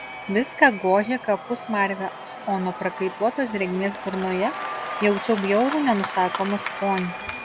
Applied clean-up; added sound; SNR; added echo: none; Applause / Crowd / Cheering; 9 dB; none.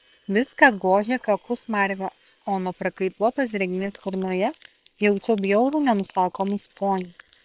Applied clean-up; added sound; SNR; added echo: neural separator model SepFormer WHAM!.